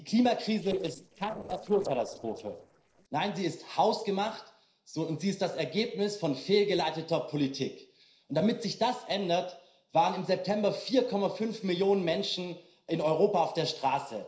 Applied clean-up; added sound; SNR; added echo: neural separator model SepFormer DNS4.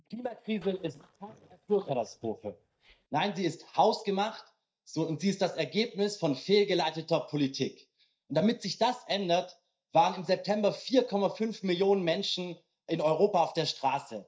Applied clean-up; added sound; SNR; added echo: neural mask model DeepFilterNet 3.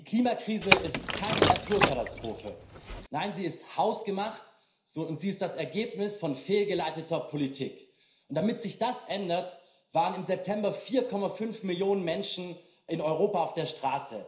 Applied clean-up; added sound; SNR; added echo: none; Liquid; -3 dB; reverberation time 0.5 s.